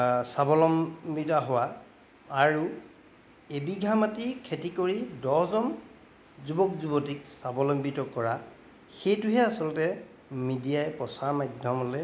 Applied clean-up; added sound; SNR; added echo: none; none; none; none.